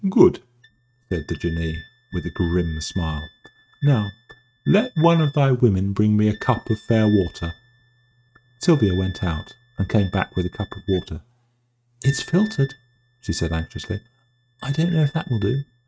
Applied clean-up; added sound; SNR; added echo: neural mask model RNNoise.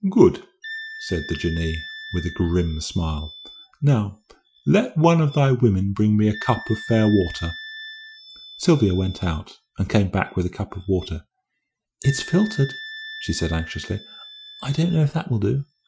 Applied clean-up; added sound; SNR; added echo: classical method Wiener filter.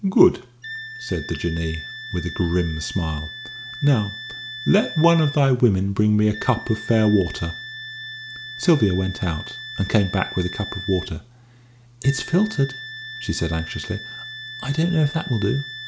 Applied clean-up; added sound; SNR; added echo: none; Wind instrument, woodwind instrument; 13 dB; none.